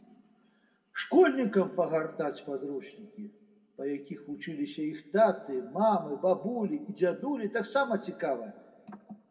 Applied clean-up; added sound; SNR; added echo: none; none; none; reverberation time 1.2 s.